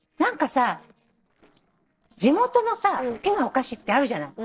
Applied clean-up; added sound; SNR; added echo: neural separator model SepFormer DNS4.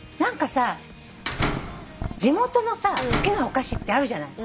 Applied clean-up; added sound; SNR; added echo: none; Slam; 3 dB; none.